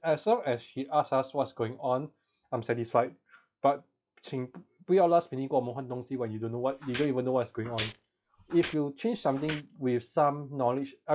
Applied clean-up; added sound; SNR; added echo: classical method log-MMSE.